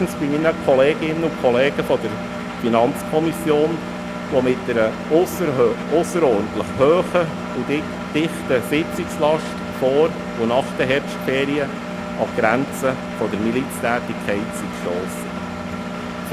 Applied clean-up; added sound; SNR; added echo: none; Engine; 7 dB; none.